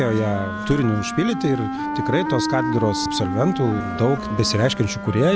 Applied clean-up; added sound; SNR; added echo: none; Wind instrument, woodwind instrument; 5 dB; none.